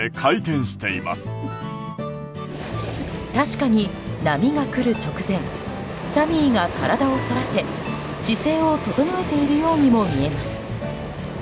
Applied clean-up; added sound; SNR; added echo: none; Whoosh, swoosh, swish; 19 dB; none.